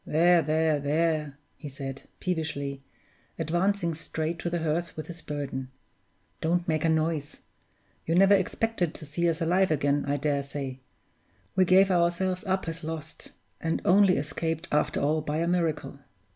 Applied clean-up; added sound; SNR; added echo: none; none; none; none.